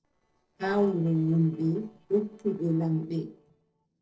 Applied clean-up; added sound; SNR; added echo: neural separator model SepFormer DNS4.